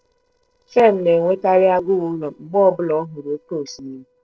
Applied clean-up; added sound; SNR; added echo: neural separator model SepFormer DNS4.